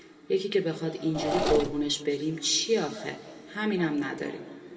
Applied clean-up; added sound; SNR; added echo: none; Engine / Mechanisms; 1 dB; reverberation time 1.6 s.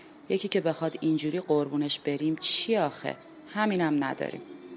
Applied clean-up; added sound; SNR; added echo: none; none; none; none.